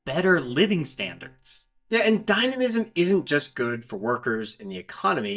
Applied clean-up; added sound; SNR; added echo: neural mask model DeepFilterNet 3.